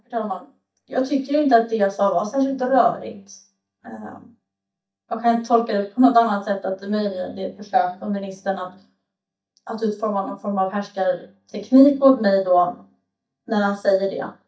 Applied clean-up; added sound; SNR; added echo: neural mask model DeepFilterNet 3.